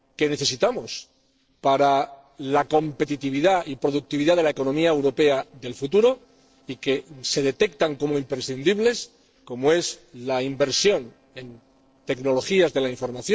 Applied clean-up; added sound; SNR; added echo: neural separator model SepFormer DNS4.